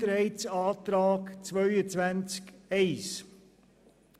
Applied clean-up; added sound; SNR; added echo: none; none; none; none.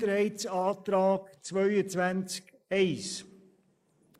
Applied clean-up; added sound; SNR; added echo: neural mask model Resemble Enhance denoiser.